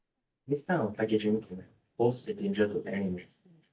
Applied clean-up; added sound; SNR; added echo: neural mask model DeepFilterNet 3.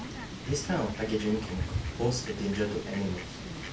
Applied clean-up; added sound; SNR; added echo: none; Fowl; 5 dB; reverberation time 0.3 s.